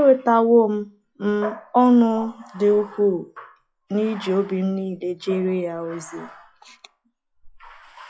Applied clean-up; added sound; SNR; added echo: classical method log-MMSE.